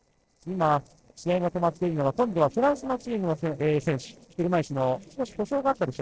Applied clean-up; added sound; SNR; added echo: neural separator model SepFormer DNS4.